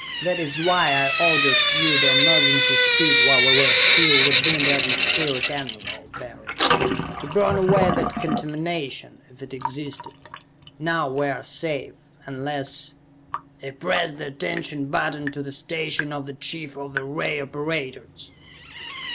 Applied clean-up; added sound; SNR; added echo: none; Drip / Sink (filling or washing); -3 dB; none.